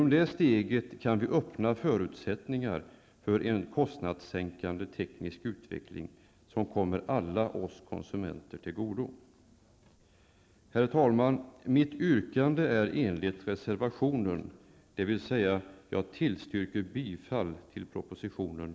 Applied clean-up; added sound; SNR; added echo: none; none; none; none.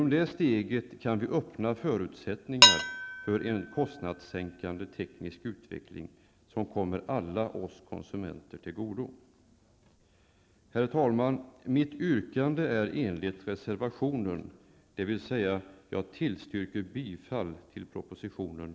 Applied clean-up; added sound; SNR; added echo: none; Dishes, pots, and pans; -4 dB; none.